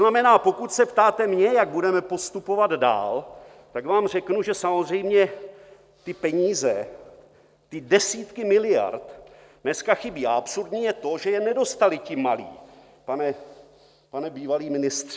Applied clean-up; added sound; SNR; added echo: none; none; none; none.